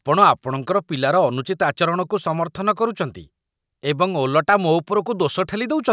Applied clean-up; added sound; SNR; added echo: none; none; none; none.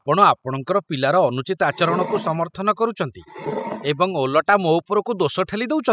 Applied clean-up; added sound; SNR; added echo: classical method spectral subtraction.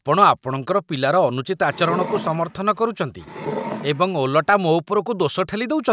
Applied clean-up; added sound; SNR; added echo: none; Wood; 11 dB; none.